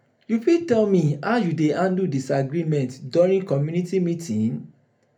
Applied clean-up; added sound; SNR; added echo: none; none; none; reverberation time 0.3 s.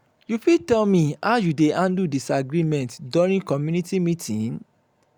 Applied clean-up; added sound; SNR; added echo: none; none; none; none.